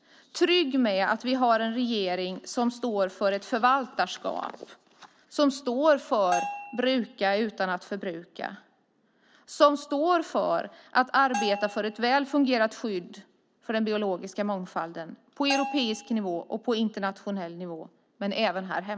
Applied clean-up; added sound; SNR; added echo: none; Bell; 10 dB; none.